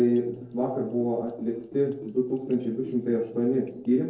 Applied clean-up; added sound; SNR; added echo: neural separator model SepFormer DNS4.